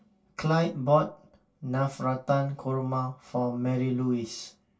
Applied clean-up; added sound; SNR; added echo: none; none; none; reverberation time 0.2 s.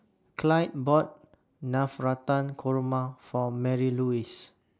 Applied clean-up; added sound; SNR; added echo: none; none; none; none.